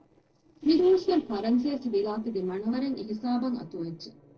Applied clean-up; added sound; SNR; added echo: neural separator model SepFormer DNS4.